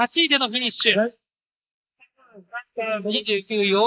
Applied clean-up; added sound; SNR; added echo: neural mask model Resemble Enhance denoiser.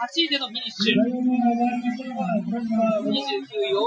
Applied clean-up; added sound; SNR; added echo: classical method Wiener filter.